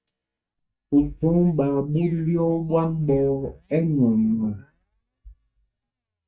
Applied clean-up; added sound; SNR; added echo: neural mask model DeepFilterNet 3.